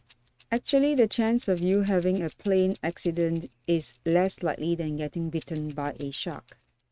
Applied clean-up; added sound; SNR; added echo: neural mask model RNNoise.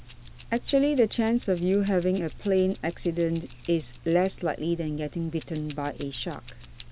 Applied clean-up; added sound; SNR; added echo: none; Keys jangling; 16 dB; none.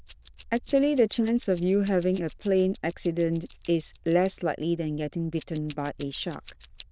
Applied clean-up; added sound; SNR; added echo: neural diffusion model UNIVERSE++.